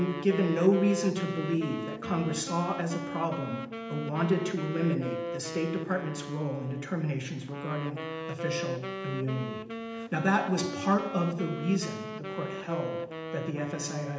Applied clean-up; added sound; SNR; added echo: none; Wind instrument, woodwind instrument; 7 dB; reverberation time 0.8 s.